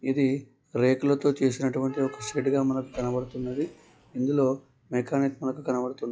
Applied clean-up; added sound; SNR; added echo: classical method log-MMSE.